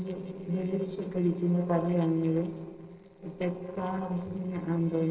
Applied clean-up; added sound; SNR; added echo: neural separator model SepFormer DNS4.